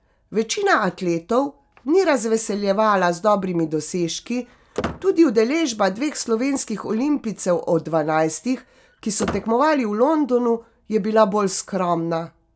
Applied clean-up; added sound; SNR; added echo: none; Squeak; 17 dB; none.